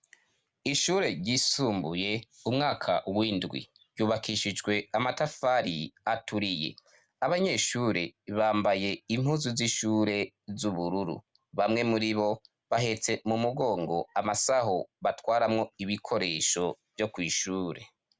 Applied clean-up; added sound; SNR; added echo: none; none; none; none.